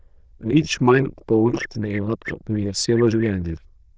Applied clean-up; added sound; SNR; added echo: neural diffusion model UNIVERSE++.